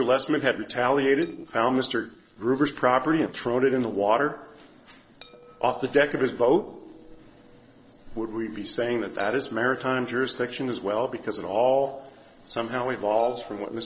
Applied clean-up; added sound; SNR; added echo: neural separator model SepFormer DNS4.